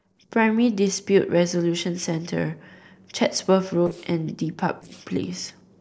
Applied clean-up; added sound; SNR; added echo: neural separator model SepFormer DNS4.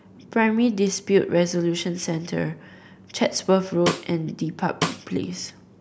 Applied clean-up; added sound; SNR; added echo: none; Snare drum; 7 dB; none.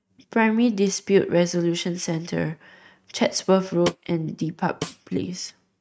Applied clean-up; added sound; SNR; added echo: neural mask model RNNoise.